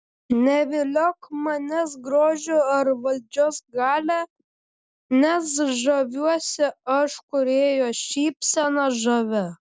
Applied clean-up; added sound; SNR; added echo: none; none; none; none.